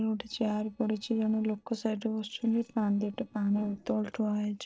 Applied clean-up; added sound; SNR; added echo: neural separator model SepFormer DNS4.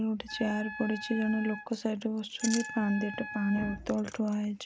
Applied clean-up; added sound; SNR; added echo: none; Wind instrument, woodwind instrument; 11 dB; none.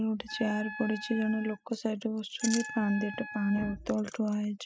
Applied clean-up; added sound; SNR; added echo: classical method spectral subtraction.